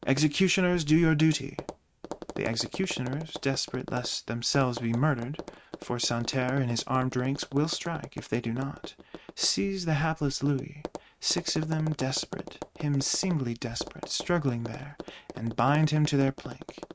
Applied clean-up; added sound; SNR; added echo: neural mask model RNNoise.